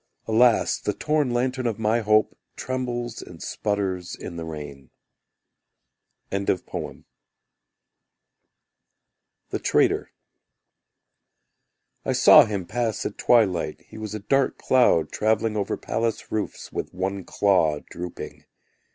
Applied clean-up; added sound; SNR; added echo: none; none; none; none.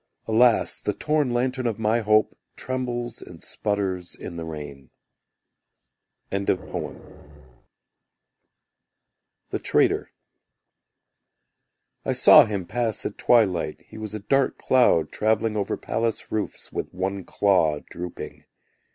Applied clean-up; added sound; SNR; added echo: none; Growling; 16 dB; none.